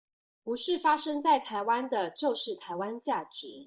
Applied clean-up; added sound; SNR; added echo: neural mask model Resemble Enhance denoiser.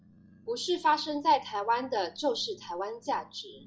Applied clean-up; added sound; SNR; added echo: classical method log-MMSE.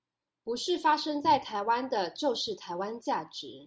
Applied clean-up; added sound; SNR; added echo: none; none; none; none.